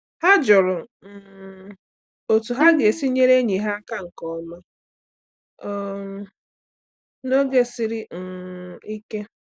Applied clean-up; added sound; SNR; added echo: neural mask model DeepFilterNet 3.